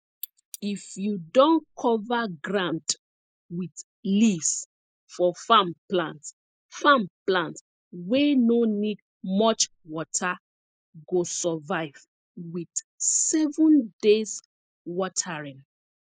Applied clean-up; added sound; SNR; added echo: neural mask model Resemble Enhance denoiser.